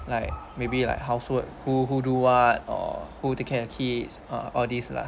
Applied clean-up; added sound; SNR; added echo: none; none; none; none.